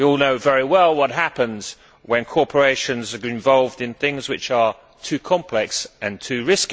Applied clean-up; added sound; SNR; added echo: none; none; none; none.